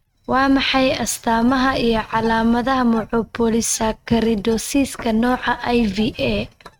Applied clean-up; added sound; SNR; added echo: neural mask model RNNoise.